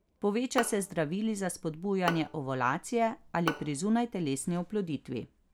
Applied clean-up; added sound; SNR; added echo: none; Bowed string instrument; 10 dB; none.